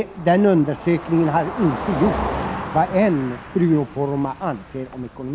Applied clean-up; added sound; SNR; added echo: none; Car passing by; 10 dB; none.